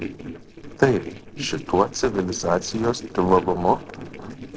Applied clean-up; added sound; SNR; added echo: neural separator model SepFormer DNS4.